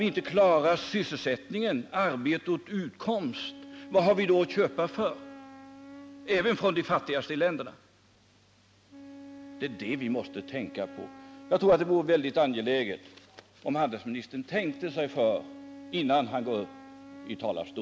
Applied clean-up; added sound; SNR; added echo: none; Wind instrument, woodwind instrument; 19 dB; none.